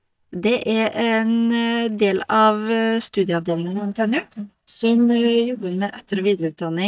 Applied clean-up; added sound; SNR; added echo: neural mask model DeepFilterNet 3.